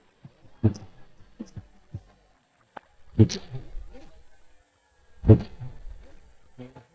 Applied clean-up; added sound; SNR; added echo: neural mask model DeepFilterNet 3.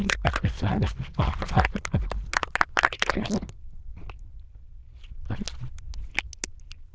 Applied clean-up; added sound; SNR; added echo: neural diffusion model UNIVERSE++.